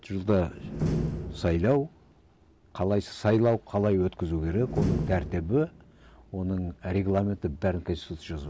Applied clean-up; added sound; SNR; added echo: none; Slam; 8 dB; none.